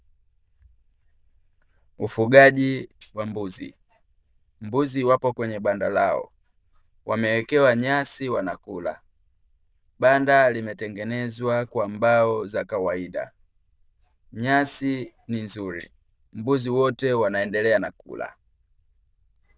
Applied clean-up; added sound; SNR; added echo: neural diffusion model UNIVERSE++.